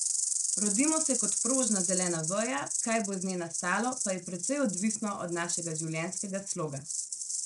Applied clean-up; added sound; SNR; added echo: neural mask model RNNoise.